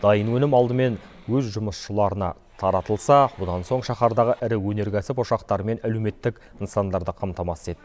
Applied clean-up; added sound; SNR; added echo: none; none; none; none.